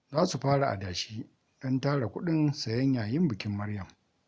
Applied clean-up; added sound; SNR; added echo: none; none; none; none.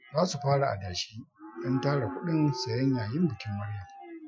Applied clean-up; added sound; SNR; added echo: classical method Wiener filter.